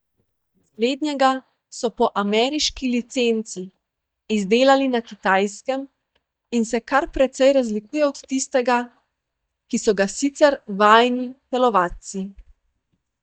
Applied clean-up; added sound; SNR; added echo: neural mask model DeepFilterNet 3.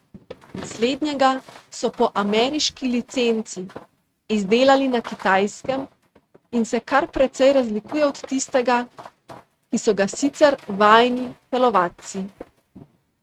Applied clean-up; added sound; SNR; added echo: neural mask model RNNoise.